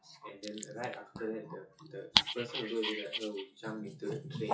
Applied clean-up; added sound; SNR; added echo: classical method WPE with log-MMSE.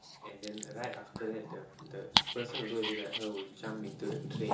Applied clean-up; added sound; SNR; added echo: none; Dog; -1 dB; reverberation time 0.7 s.